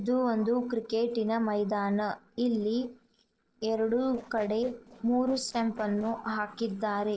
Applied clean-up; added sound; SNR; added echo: neural separator model SepFormer DNS4.